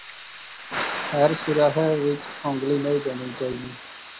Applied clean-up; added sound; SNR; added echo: none; Thunder / Rain; 9 dB; none.